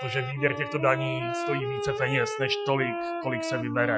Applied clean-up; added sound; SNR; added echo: classical method Wiener filter.